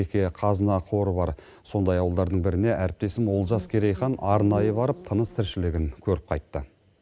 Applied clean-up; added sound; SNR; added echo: none; Insect; 13 dB; none.